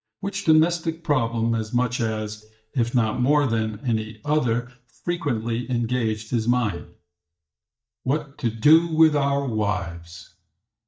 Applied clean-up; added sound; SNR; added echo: neural mask model DeepFilterNet 3.